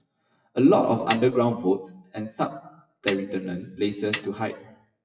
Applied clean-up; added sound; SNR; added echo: classical method WPE with log-MMSE.